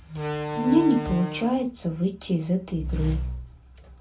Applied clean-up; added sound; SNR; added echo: none; Slam; 6 dB; reverberation time 0.2 s.